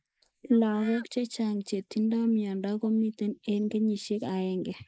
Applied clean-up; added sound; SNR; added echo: neural mask model Resemble Enhance denoiser.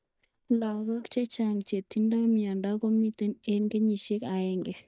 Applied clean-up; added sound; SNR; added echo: neural mask model DeepFilterNet 3.